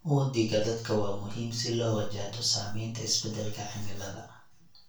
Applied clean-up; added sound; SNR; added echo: none; none; none; reverberation time 0.3 s.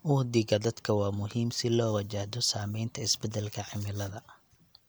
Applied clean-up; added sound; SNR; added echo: none; none; none; none.